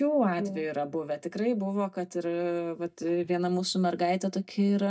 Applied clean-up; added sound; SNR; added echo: neural mask model DeepFilterNet 3.